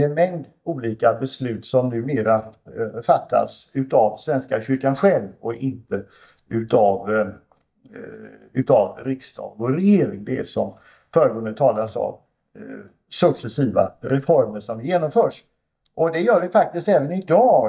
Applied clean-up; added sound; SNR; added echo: neural mask model DeepFilterNet 3.